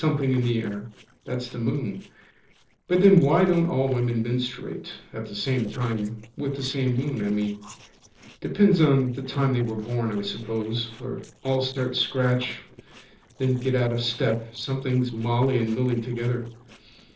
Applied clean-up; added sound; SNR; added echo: neural separator model SepFormer DNS4.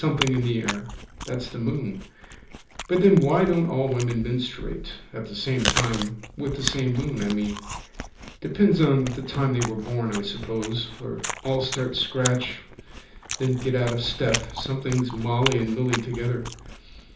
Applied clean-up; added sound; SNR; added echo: none; Chewing, mastication; 9 dB; reverberation time 0.6 s.